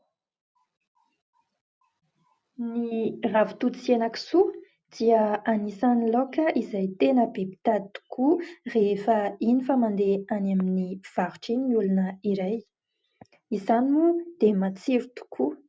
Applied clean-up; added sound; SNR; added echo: none; none; none; none.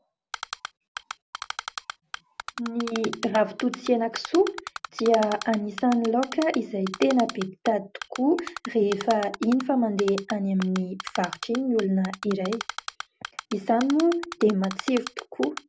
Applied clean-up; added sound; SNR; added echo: none; Typing; 12 dB; none.